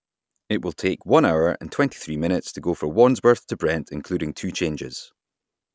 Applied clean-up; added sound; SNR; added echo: none; none; none; none.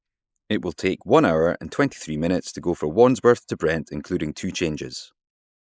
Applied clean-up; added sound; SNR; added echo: neural mask model Resemble Enhance denoiser.